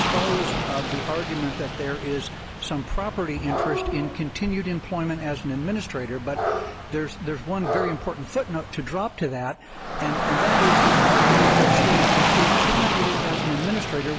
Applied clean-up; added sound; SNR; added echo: none; Rain / Dog; -4 dB; none.